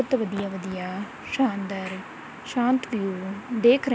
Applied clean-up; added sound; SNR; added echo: none; none; none; none.